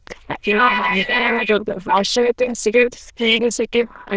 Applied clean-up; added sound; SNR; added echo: neural diffusion model UNIVERSE++.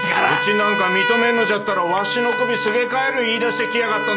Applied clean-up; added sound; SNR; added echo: none; Trumpet; 3 dB; none.